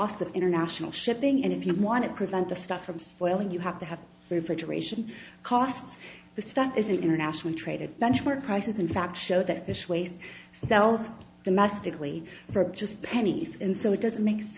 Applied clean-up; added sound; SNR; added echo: none; none; none; none.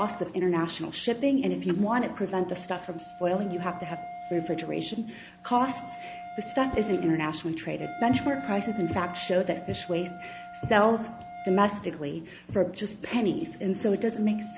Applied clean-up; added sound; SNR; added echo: none; Whoosh, swoosh, swish + Wind instrument, woodwind instrument; 15 dB; none.